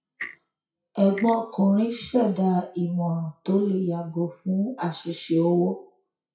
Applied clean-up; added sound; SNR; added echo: classical method WPE with log-MMSE.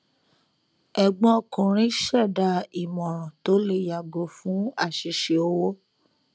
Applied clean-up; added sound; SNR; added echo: none; none; none; none.